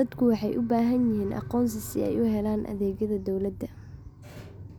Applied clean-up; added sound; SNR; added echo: none; none; none; none.